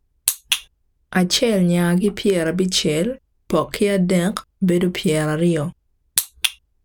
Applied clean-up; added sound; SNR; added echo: none; none; none; none.